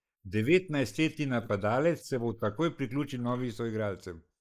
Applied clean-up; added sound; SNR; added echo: neural mask model Resemble Enhance denoiser.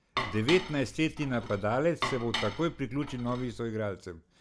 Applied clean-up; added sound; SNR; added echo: none; Dishes, pots, and pans; 7 dB; none.